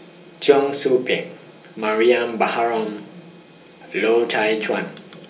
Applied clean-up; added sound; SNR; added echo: none; none; none; reverberation time 0.2 s.